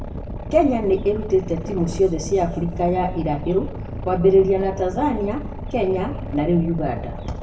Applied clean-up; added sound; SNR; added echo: none; Boat, Water vehicle; 9 dB; reverberation time 0.7 s.